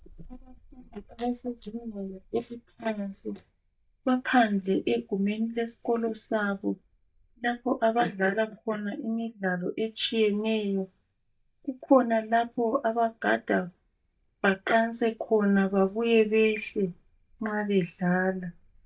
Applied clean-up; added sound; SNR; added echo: neural mask model DeepFilterNet 3.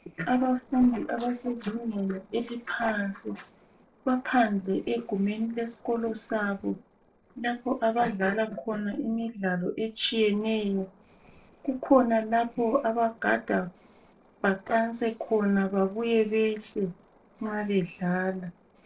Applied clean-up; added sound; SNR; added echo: neural separator model SepFormer DNS4.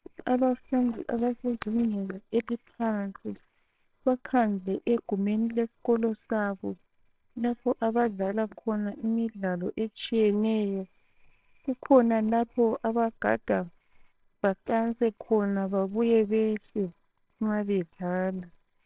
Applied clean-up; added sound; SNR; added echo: neural separator model SepFormer WHAMR!.